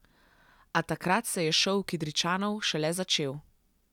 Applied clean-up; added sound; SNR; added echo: none; none; none; none.